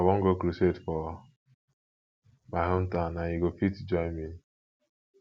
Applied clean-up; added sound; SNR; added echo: none; none; none; none.